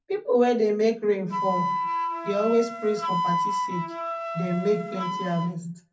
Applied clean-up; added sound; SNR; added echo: none; Wind instrument, woodwind instrument; 4 dB; reverberation time 0.3 s.